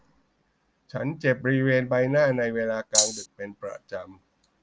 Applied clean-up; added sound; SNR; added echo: none; Rattle (instrument); -4 dB; none.